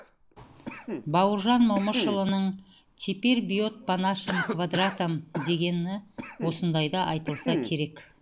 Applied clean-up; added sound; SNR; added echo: none; Cough; 9 dB; none.